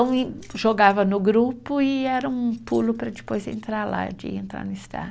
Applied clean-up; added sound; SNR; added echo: none; none; none; none.